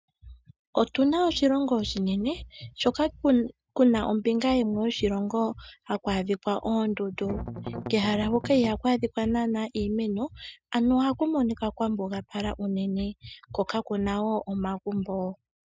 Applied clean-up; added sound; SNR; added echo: neural mask model RNNoise.